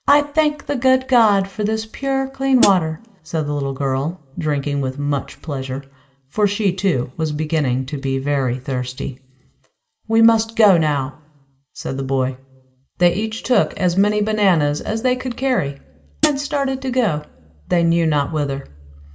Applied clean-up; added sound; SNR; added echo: none; Hi-hat; 2 dB; reverberation time 0.5 s.